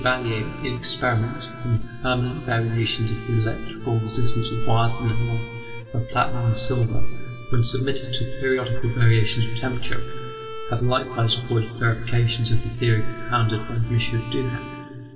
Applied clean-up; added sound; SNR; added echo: none; Bowed string instrument; 17 dB; reverberation time 2.1 s.